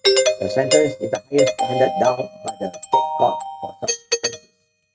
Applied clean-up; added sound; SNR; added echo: neural mask model RNNoise.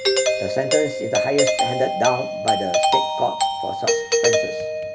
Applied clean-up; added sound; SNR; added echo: none; Doorbell; -5 dB; none.